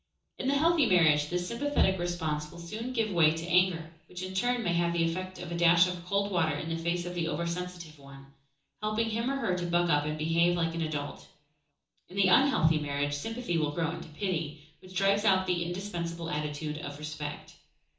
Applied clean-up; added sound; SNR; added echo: none; none; none; reverberation time 0.7 s.